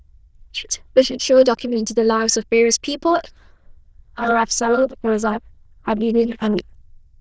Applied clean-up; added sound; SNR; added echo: neural diffusion model UNIVERSE++.